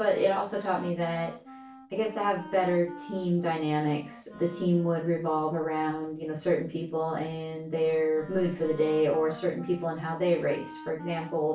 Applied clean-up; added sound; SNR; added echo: none; Wind instrument, woodwind instrument; 19 dB; reverberation time 0.3 s.